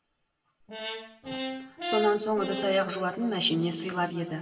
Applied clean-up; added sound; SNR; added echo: none; Brass instrument; 7 dB; reverberation time 2.6 s.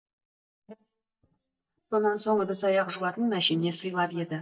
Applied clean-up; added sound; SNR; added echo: neural mask model DeepFilterNet 3.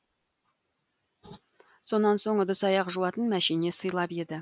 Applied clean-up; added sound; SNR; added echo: none; none; none; none.